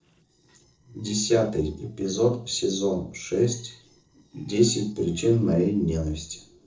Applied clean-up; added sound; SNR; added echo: neural separator model SepFormer DNS4.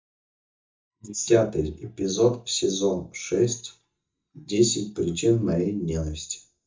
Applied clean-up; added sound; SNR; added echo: neural mask model DeepFilterNet 3.